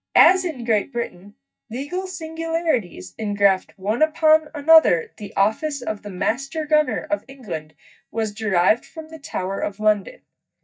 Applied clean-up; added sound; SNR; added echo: neural mask model DeepFilterNet 3.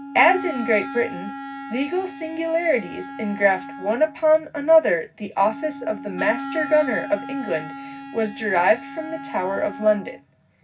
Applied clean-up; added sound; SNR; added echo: none; Wind instrument, woodwind instrument; 12 dB; reverberation time 0.4 s.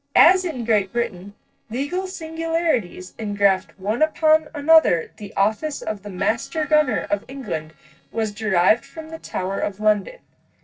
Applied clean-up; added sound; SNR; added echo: neural separator model SepFormer DNS4.